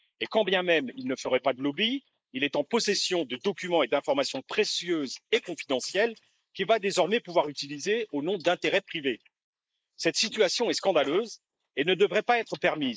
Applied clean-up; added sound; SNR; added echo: neural mask model Resemble Enhance denoiser.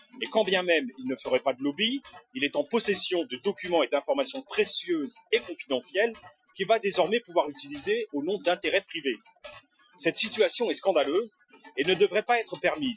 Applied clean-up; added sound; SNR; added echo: classical method Wiener filter.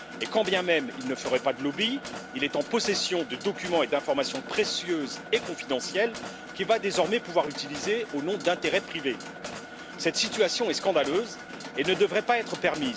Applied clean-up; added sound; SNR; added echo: none; Mechanisms; 11 dB; none.